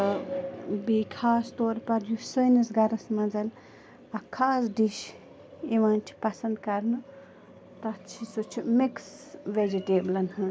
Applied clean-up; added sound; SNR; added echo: none; none; none; none.